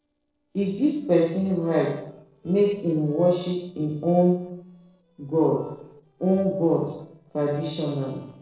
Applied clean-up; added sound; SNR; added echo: neural separator model SepFormer DNS4.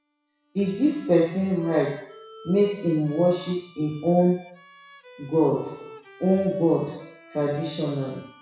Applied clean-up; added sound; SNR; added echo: classical method WPE with log-MMSE.